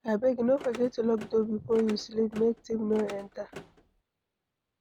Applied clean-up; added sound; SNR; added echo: none; Car; 17 dB; none.